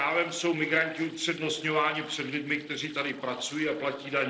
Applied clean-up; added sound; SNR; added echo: neural separator model SepFormer DNS4.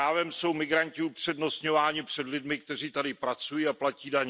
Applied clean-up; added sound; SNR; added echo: none; none; none; none.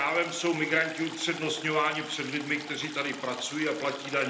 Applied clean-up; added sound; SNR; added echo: none; Stream; 13 dB; reverberation time 1.0 s.